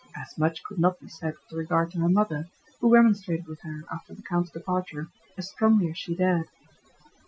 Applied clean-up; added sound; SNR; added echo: classical method Wiener filter.